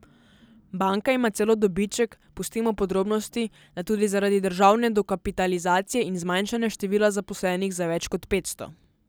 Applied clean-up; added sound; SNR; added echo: none; none; none; none.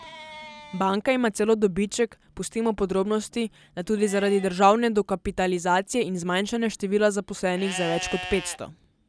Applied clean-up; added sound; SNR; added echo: none; Livestock, farm animals, working animals; 17 dB; none.